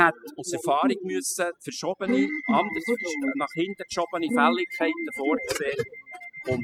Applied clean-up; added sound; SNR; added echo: classical method spectral subtraction.